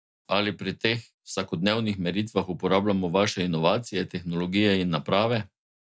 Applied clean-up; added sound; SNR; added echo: none; none; none; none.